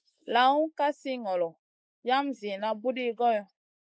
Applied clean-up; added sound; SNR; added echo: neural mask model Resemble Enhance denoiser.